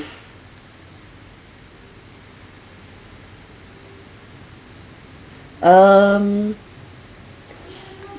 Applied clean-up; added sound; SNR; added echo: none; none; none; none.